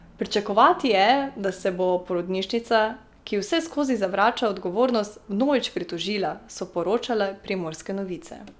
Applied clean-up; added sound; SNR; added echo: none; none; none; none.